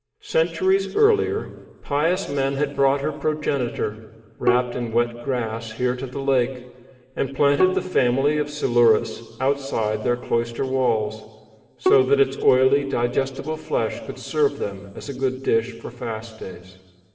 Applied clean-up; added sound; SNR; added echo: none; Bowed string instrument; 8 dB; reverberation time 1.9 s.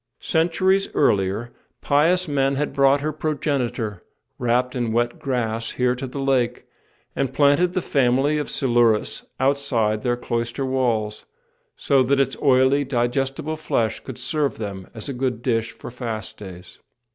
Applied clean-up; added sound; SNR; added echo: none; none; none; none.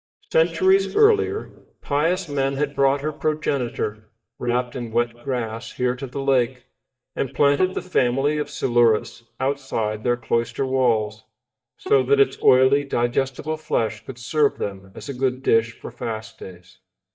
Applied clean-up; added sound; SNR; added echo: neural mask model DeepFilterNet 3.